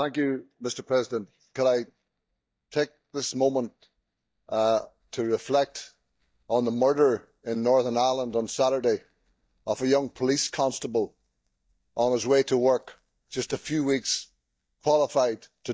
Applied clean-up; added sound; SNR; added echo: neural mask model DeepFilterNet 3.